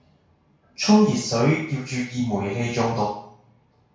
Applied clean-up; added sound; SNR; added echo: none; none; none; reverberation time 0.6 s.